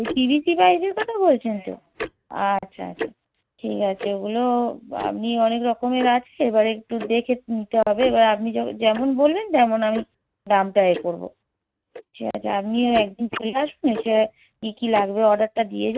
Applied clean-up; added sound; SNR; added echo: neural mask model RNNoise.